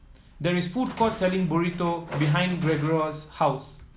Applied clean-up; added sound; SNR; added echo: none; Train; 17 dB; none.